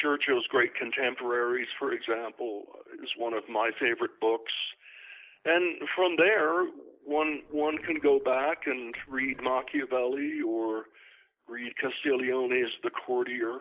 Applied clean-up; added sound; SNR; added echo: neural separator model SepFormer DNS4.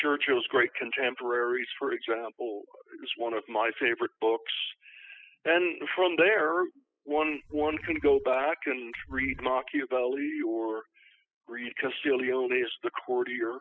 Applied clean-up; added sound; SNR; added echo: classical method spectral subtraction.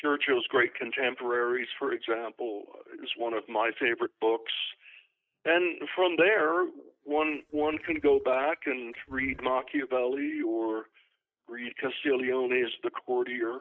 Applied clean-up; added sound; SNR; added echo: neural mask model RNNoise.